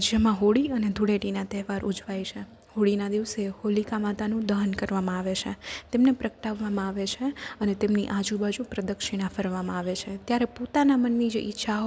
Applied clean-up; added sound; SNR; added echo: none; none; none; none.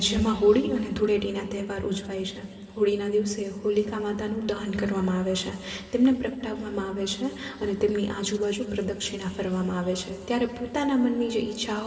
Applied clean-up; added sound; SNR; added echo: none; none; none; reverberation time 2.7 s.